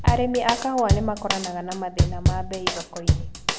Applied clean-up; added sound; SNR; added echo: none; Drum kit; -3 dB; none.